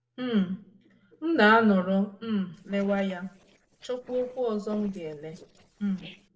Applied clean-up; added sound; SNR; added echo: neural separator model SepFormer DNS4.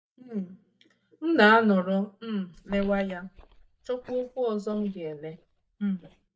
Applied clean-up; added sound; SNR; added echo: neural mask model DeepFilterNet 3.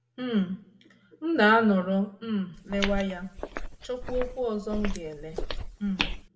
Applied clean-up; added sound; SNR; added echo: none; Walk, footsteps; 5 dB; reverberation time 0.5 s.